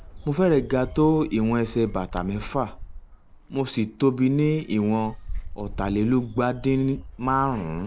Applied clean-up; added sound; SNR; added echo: none; Bird; 13 dB; none.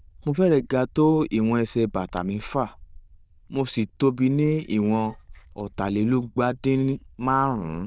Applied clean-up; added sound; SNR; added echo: neural diffusion model UNIVERSE++.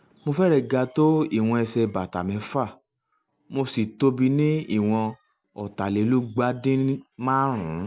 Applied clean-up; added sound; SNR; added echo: none; none; none; none.